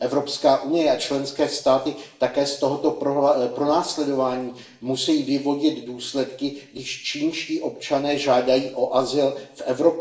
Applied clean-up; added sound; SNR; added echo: none; none; none; reverberation time 0.7 s.